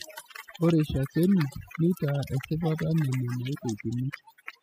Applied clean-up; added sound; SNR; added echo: classical method spectral subtraction.